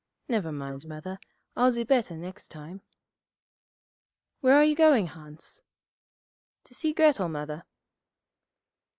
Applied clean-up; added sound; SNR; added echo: neural mask model Resemble Enhance denoiser.